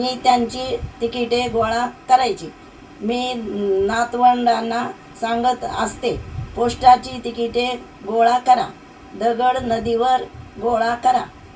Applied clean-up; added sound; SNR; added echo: none; none; none; reverberation time 0.2 s.